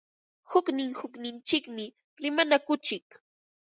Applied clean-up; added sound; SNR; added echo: none; none; none; none.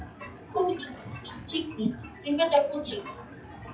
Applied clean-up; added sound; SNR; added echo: classical method WPE with log-MMSE.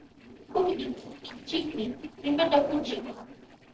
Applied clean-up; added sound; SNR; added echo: neural separator model SepFormer DNS4.